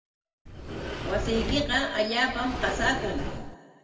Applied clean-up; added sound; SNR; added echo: none; Sliding door; 4 dB; reverberation time 1.8 s.